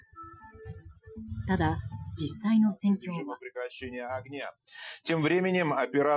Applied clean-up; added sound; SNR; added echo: classical method Wiener filter.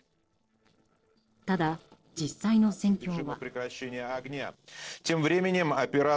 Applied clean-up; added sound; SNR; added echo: neural separator model SepFormer DNS4.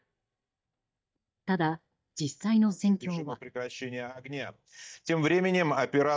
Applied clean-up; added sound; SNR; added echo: neural mask model DeepFilterNet 3.